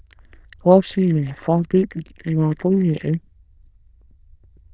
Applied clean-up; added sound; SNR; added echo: neural diffusion model UNIVERSE++.